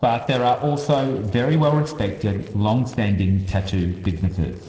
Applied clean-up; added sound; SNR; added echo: neural separator model SepFormer DNS4.